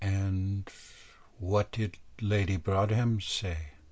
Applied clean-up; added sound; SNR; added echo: none; none; none; none.